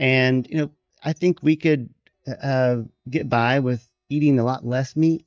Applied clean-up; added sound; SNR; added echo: neural mask model DeepFilterNet 3.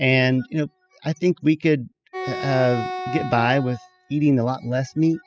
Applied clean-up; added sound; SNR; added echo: classical method spectral subtraction.